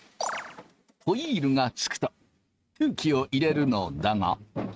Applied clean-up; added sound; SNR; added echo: neural mask model RNNoise.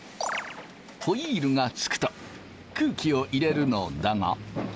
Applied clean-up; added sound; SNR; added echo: none; Motor vehicle (road); 18 dB; none.